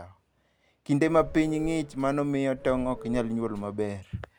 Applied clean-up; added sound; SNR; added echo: none; Subway, metro, underground / Doorbell; 13 dB; none.